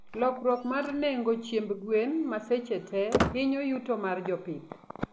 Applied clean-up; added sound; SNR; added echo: none; Squeak; 7 dB; none.